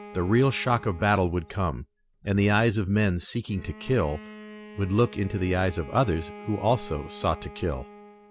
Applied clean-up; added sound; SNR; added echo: none; Bowed string instrument; 18 dB; none.